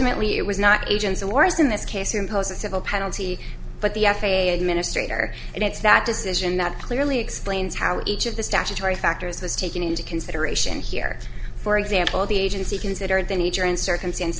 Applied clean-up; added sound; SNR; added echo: none; none; none; none.